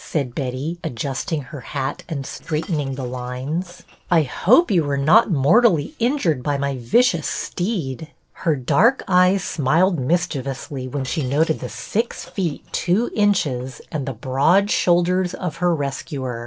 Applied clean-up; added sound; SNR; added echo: neural separator model SepFormer DNS4.